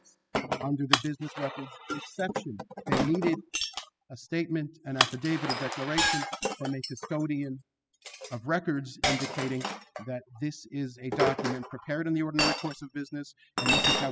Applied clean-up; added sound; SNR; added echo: classical method spectral subtraction.